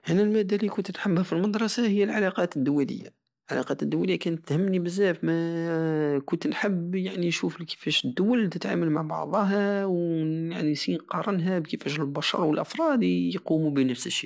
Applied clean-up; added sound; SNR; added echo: none; none; none; none.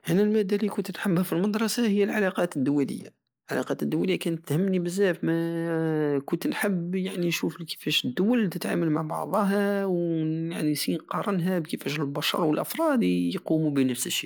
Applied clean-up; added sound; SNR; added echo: neural mask model Resemble Enhance denoiser.